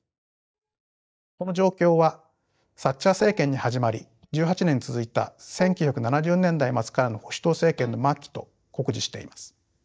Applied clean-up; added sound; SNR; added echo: neural mask model DeepFilterNet 3.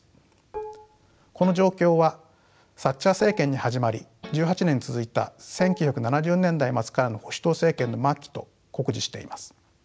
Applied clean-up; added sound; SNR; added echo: none; Dishes, pots, and pans + Guitar; 16 dB; none.